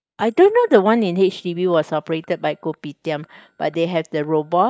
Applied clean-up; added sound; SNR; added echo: neural mask model DeepFilterNet 3.